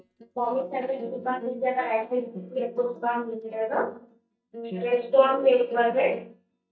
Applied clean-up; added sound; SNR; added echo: neural mask model DeepFilterNet 3.